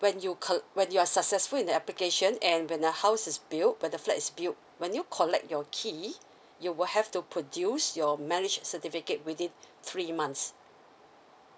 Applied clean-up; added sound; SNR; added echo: none; none; none; none.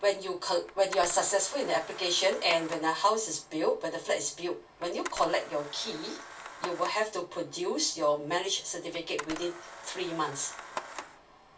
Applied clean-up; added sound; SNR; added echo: none; Camera; 14 dB; reverberation time 0.2 s.